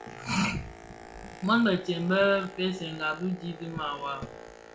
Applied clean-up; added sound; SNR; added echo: none; Boat, Water vehicle; 17 dB; reverberation time 0.5 s.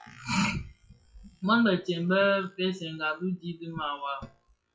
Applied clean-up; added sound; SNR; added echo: classical method WPE with log-MMSE.